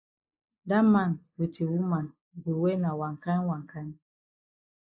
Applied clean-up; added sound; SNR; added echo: neural mask model Resemble Enhance denoiser.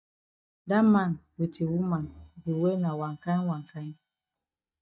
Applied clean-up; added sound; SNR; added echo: neural mask model DeepFilterNet 3.